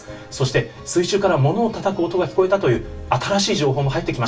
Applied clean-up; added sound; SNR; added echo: none; Bass drum; 18 dB; reverberation time 0.2 s.